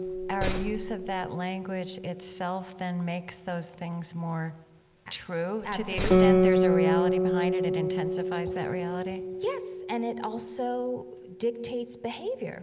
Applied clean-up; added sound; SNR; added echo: none; Guitar + Slam; -4 dB; none.